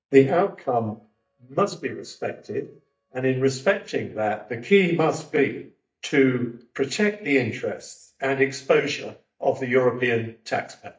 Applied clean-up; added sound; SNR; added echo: neural mask model DeepFilterNet 3.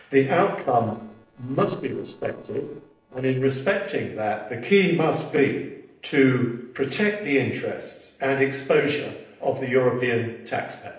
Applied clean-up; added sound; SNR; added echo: neural separator model SepFormer DNS4.